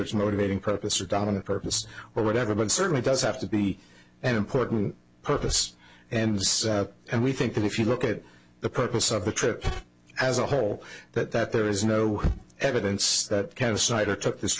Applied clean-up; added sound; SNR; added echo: none; none; none; none.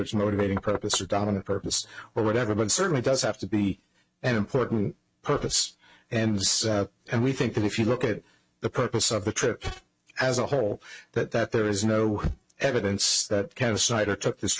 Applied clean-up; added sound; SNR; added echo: neural mask model RNNoise.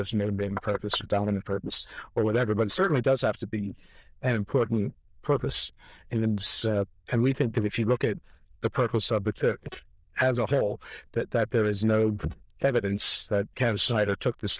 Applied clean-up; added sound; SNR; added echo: neural diffusion model UNIVERSE++.